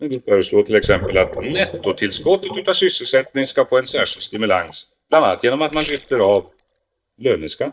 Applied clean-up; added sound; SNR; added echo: neural mask model DeepFilterNet 3.